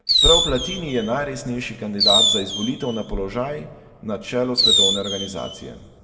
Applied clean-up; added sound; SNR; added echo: none; Fireworks; -4 dB; reverberation time 1.2 s.